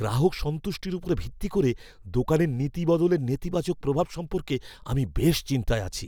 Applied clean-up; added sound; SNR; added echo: none; none; none; none.